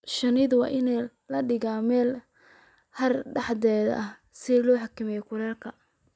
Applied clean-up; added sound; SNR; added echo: none; none; none; none.